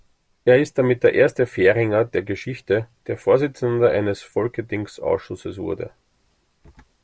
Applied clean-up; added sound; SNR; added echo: none; none; none; none.